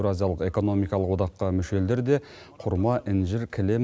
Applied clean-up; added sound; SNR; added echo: none; none; none; none.